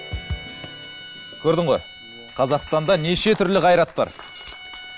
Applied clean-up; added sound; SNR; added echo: none; Bowed string instrument; 18 dB; none.